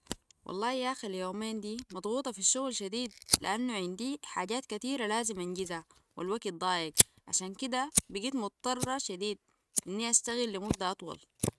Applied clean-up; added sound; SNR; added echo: neural mask model RNNoise.